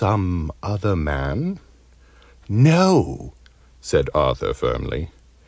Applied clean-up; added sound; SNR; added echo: none; none; none; none.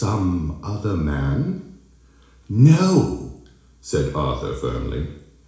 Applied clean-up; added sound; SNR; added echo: none; none; none; reverberation time 0.7 s.